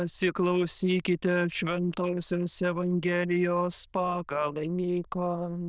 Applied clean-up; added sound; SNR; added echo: neural diffusion model UNIVERSE++.